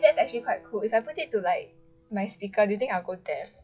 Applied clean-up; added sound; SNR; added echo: classical method log-MMSE.